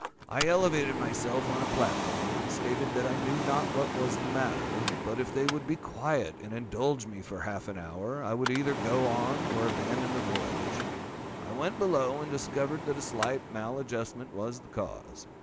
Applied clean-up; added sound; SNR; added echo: none; Mechanical fan; 3 dB; none.